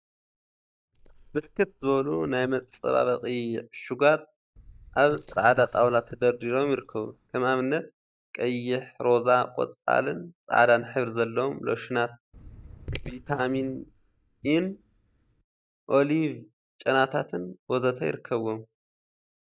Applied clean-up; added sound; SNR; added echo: neural mask model DeepFilterNet 3.